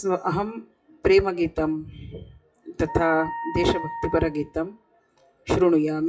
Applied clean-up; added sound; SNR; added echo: classical method WPE with log-MMSE.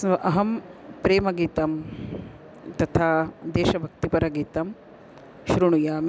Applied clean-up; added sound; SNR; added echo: none; none; none; none.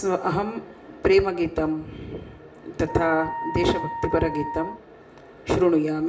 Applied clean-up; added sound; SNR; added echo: none; Wind instrument, woodwind instrument; 10 dB; reverberation time 0.5 s.